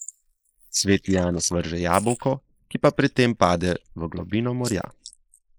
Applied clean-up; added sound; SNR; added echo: neural mask model Resemble Enhance denoiser.